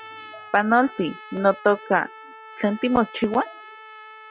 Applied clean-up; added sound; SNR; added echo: none; Trumpet; 18 dB; none.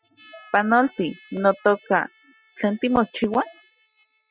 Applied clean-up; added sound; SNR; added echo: classical method spectral subtraction.